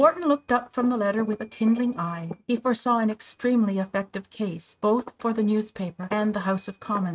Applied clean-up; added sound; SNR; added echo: neural mask model RNNoise.